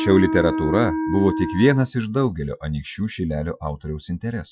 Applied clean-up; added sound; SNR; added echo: classical method Wiener filter.